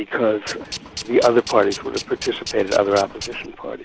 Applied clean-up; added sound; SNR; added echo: none; Tools; 12 dB; none.